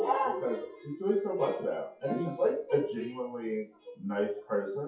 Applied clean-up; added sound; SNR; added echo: classical method WPE with log-MMSE.